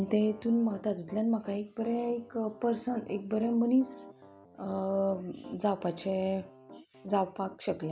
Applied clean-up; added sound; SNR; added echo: none; Piano; 20 dB; none.